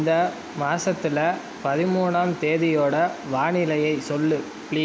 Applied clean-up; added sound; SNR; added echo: none; none; none; none.